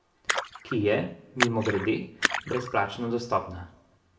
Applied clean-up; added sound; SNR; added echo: none; Splash, splatter; 4 dB; reverberation time 0.5 s.